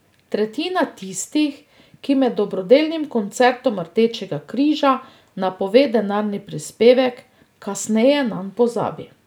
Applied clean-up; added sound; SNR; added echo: none; none; none; none.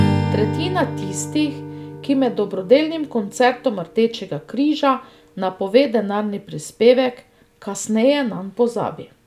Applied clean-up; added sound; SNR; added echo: none; Strum; 9 dB; none.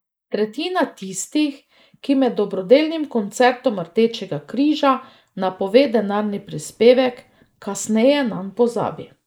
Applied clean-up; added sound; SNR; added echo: neural mask model Resemble Enhance denoiser.